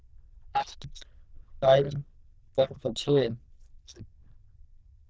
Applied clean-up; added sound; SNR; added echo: neural diffusion model UNIVERSE++.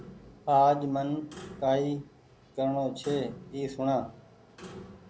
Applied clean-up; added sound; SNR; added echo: none; Clock; 18 dB; none.